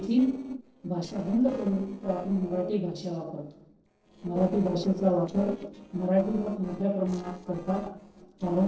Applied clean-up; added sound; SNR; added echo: neural separator model SepFormer DNS4.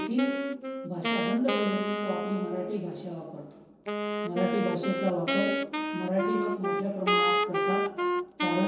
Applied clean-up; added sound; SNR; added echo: none; Wind instrument, woodwind instrument; -2 dB; reverberation time 0.7 s.